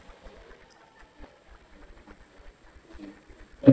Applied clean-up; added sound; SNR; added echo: neural mask model DeepFilterNet 3.